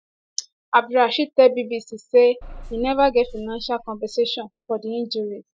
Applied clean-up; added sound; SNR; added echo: classical method spectral subtraction.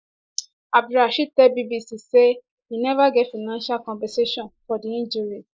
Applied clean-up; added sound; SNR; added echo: neural mask model Resemble Enhance denoiser.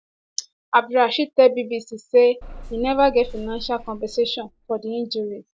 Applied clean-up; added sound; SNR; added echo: none; Bus / Engine; 16 dB; none.